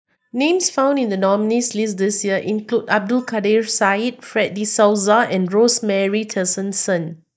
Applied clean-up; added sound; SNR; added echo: neural mask model DeepFilterNet 3.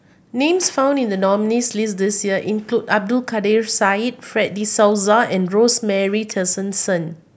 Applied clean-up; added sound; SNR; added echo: none; none; none; none.